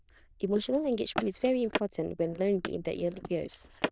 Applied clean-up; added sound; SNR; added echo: neural diffusion model UNIVERSE++.